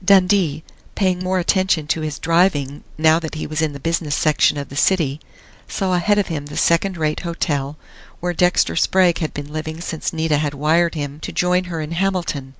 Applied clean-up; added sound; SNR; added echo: none; none; none; none.